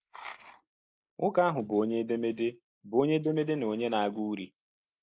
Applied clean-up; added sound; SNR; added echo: neural mask model Resemble Enhance denoiser.